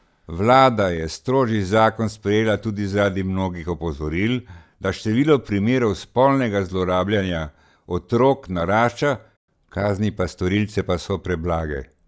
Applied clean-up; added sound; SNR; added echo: none; none; none; none.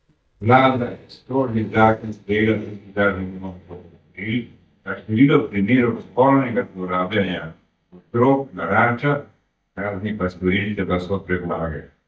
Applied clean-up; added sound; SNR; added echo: neural mask model DeepFilterNet 3.